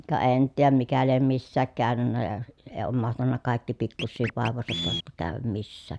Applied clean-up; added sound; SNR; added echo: none; Scratching (performance technique); 11 dB; none.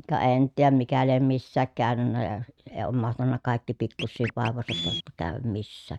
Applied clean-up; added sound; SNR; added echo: neural mask model RNNoise.